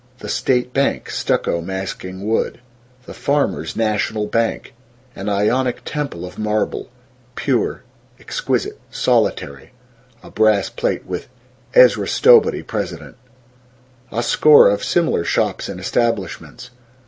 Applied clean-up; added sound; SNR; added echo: none; none; none; none.